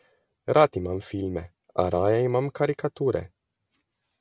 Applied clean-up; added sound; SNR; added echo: none; none; none; none.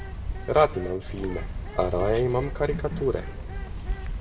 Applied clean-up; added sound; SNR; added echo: none; Bird; 5 dB; reverberation time 1.1 s.